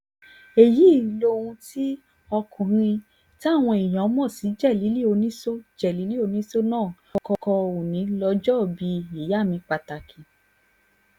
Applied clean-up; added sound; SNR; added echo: none; none; none; none.